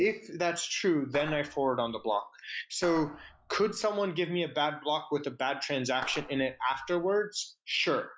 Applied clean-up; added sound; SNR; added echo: classical method log-MMSE.